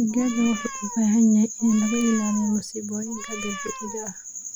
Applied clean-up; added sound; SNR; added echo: none; Meow; 15 dB; none.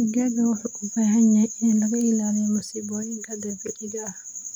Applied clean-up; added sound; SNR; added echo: none; none; none; none.